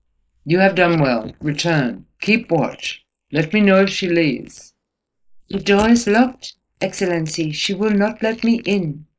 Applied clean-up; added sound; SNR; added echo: neural mask model Resemble Enhance denoiser.